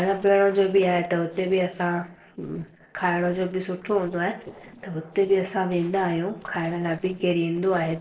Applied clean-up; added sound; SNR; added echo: neural separator model SepFormer DNS4.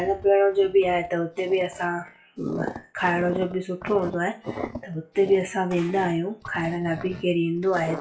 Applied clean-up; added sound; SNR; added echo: classical method WPE with log-MMSE.